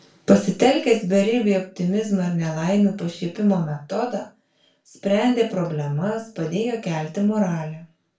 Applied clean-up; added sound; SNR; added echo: none; none; none; reverberation time 0.3 s.